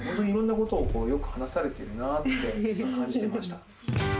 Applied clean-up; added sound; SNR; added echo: none; Engine starting / Car; 7 dB; none.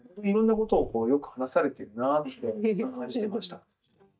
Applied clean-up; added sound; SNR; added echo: neural mask model DeepFilterNet 3.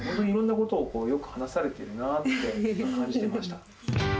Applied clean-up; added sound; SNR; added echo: none; none; none; none.